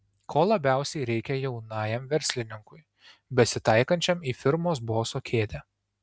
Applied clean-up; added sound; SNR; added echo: none; none; none; none.